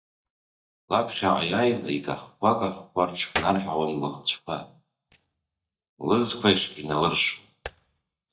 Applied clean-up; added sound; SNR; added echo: neural mask model DeepFilterNet 3.